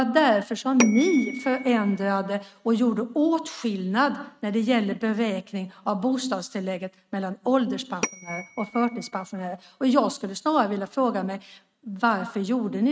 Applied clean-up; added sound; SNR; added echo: neural mask model RNNoise.